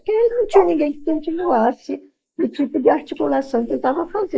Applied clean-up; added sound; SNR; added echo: neural mask model Resemble Enhance denoiser.